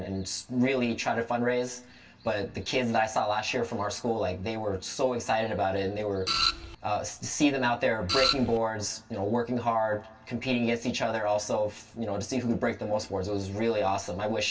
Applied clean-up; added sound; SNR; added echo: none; Printer; 0 dB; reverberation time 0.1 s.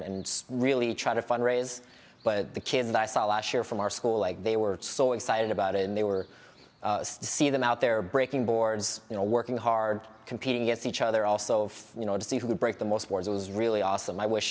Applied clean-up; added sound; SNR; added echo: none; none; none; none.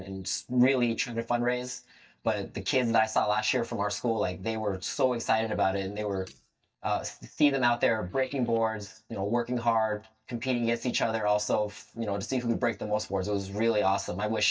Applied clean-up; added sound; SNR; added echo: neural mask model DeepFilterNet 3.